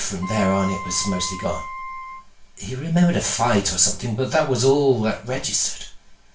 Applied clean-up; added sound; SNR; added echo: none; Wind instrument, woodwind instrument; 10 dB; reverberation time 0.3 s.